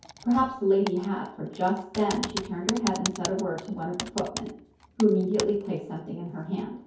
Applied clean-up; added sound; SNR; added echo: none; Typing; 11 dB; reverberation time 0.6 s.